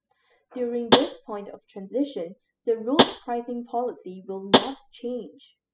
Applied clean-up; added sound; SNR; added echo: classical method spectral subtraction.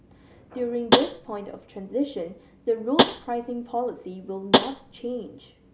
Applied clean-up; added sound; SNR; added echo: none; Tap; -4 dB; none.